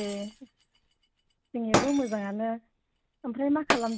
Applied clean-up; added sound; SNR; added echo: none; Shatter; 2 dB; none.